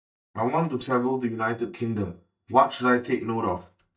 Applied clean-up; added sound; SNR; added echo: neural mask model DeepFilterNet 3.